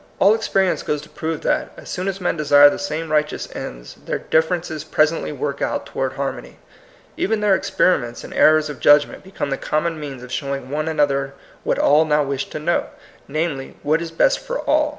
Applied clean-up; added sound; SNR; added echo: none; none; none; none.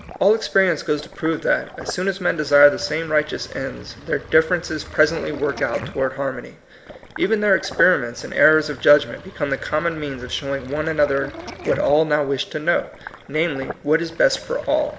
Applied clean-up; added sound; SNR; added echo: none; Sink (filling or washing); 17 dB; reverberation time 0.6 s.